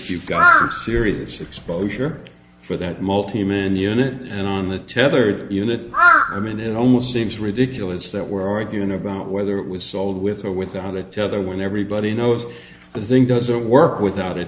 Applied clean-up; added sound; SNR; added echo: none; Crow; -1 dB; none.